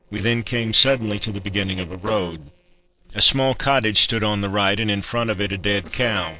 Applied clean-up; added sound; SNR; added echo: neural separator model SepFormer DNS4.